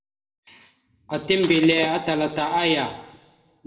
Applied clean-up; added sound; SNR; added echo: none; Shatter; 13 dB; reverberation time 0.8 s.